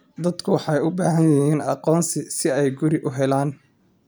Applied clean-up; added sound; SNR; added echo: none; none; none; none.